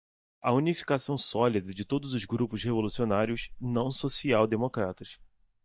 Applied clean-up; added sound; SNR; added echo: neural mask model DeepFilterNet 3.